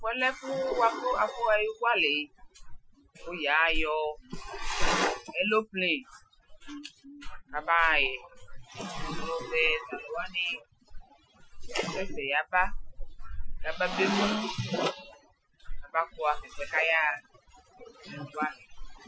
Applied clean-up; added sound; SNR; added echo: classical method Wiener filter.